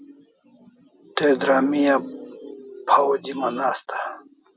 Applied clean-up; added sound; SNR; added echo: none; none; none; none.